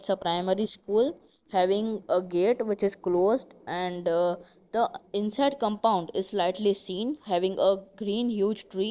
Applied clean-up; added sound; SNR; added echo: neural separator model SepFormer DNS4.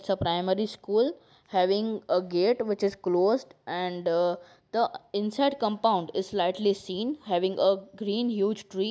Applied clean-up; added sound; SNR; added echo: none; none; none; none.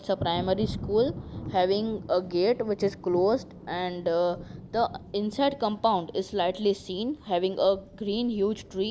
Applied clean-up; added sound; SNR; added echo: none; Thunder; 14 dB; none.